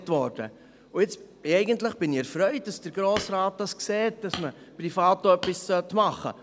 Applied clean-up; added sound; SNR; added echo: none; Hammer; 15 dB; none.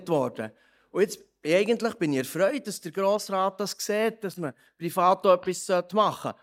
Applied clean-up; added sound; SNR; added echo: neural mask model DeepFilterNet 3.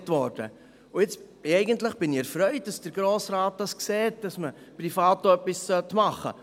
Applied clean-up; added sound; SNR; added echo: none; none; none; none.